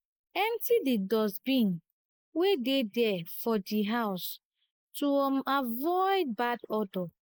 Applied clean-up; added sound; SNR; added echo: neural mask model Resemble Enhance denoiser.